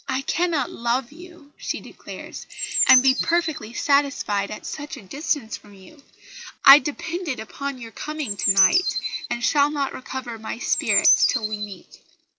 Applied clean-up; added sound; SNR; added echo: none; Bird; -3 dB; none.